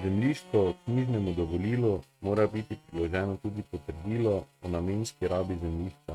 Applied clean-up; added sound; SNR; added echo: neural mask model RNNoise.